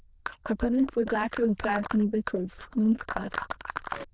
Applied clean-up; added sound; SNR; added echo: neural diffusion model UNIVERSE++.